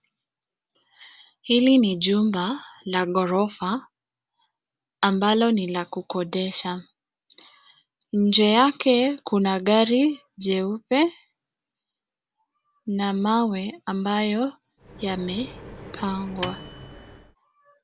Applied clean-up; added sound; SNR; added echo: none; Microwave oven; 14 dB; none.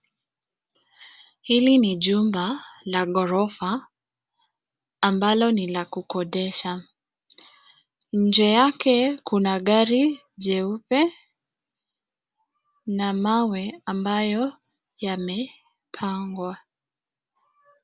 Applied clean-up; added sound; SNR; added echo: none; none; none; none.